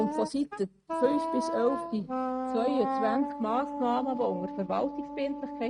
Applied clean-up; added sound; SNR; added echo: neural mask model RNNoise.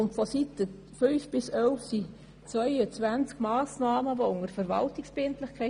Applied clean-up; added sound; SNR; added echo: none; none; none; none.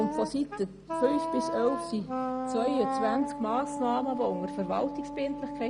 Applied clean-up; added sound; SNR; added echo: none; Wind instrument, woodwind instrument; 3 dB; none.